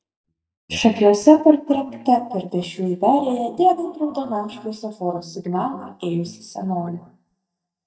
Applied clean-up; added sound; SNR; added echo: neural mask model DeepFilterNet 3.